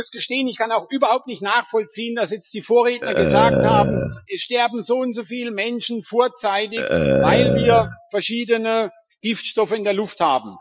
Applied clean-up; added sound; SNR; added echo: classical method Wiener filter.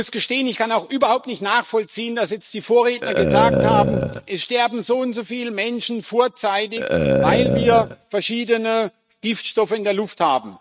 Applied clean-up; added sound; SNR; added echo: neural mask model RNNoise.